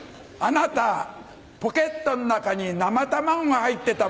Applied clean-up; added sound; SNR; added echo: none; none; none; none.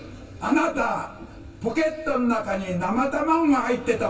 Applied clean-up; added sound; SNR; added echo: none; none; none; reverberation time 0.2 s.